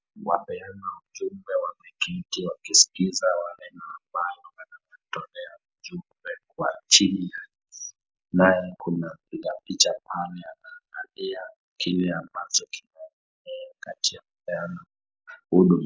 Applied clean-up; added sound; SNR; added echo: neural mask model Resemble Enhance denoiser.